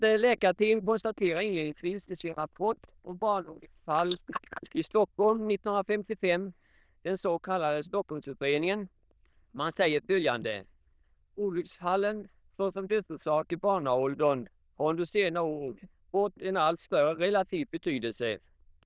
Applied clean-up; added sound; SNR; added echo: neural diffusion model UNIVERSE++.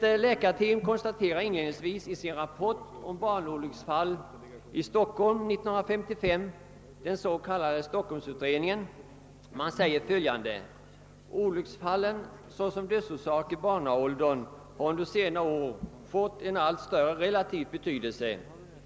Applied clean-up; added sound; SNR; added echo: none; none; none; none.